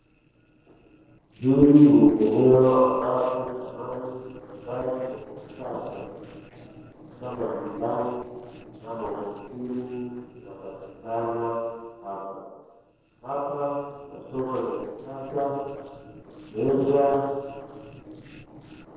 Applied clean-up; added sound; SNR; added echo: neural separator model SepFormer DNS4.